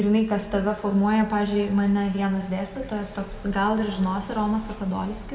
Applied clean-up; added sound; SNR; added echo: none; none; none; none.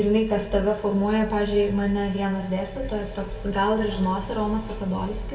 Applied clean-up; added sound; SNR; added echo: none; none; none; reverberation time 0.2 s.